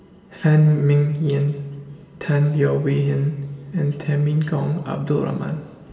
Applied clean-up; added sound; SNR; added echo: none; none; none; reverberation time 2.6 s.